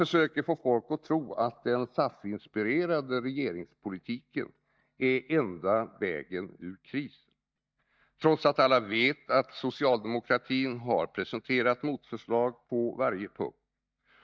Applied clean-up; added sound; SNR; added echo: neural mask model DeepFilterNet 3.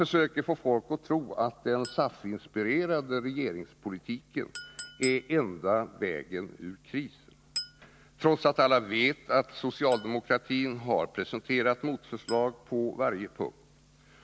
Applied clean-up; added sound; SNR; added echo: none; Chink, clink; 19 dB; none.